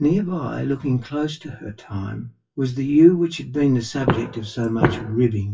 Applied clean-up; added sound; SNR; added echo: classical method WPE with log-MMSE.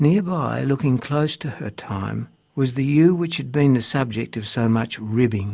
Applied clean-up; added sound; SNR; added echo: none; none; none; none.